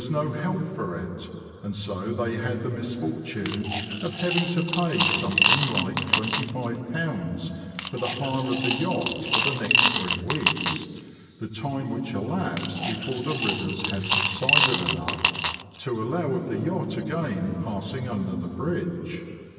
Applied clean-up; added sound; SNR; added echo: none; Coin (dropping) / Glass; -2 dB; reverberation time 2.6 s.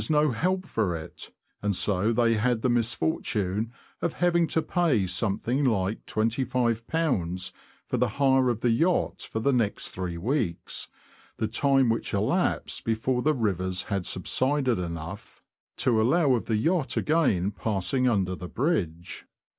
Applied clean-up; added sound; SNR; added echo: none; none; none; none.